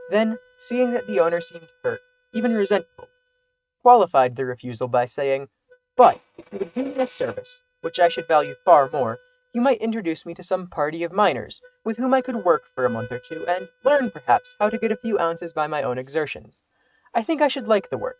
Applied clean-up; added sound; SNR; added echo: neural mask model RNNoise.